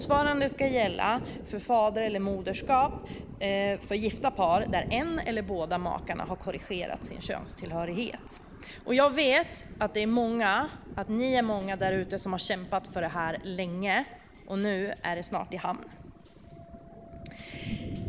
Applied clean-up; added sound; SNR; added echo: none; Thunder; 12 dB; none.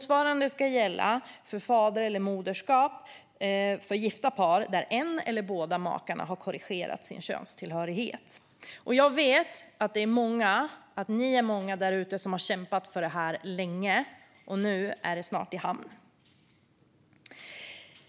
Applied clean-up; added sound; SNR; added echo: none; none; none; none.